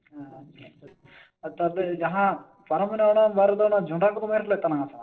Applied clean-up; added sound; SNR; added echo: neural separator model SepFormer DNS4.